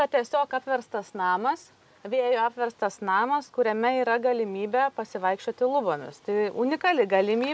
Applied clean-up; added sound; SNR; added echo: none; none; none; none.